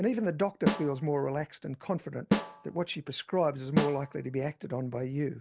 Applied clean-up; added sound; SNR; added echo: none; Snare drum; 3 dB; none.